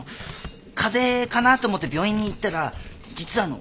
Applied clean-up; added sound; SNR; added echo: none; Tearing; 17 dB; none.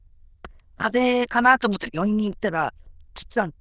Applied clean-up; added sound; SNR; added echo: neural diffusion model UNIVERSE++.